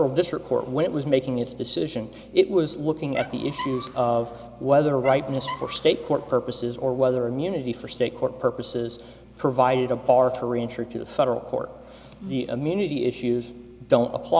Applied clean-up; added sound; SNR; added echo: none; Squeak; 13 dB; none.